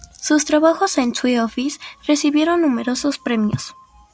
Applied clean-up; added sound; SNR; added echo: none; none; none; none.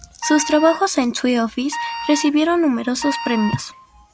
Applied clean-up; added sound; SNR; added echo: none; Wind instrument, woodwind instrument; 11 dB; none.